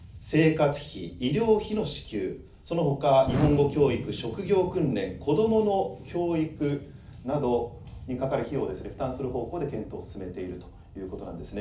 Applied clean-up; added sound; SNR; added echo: none; Explosion; 13 dB; reverberation time 0.4 s.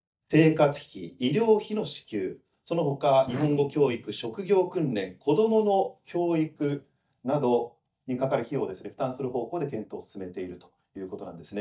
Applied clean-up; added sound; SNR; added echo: neural mask model DeepFilterNet 3.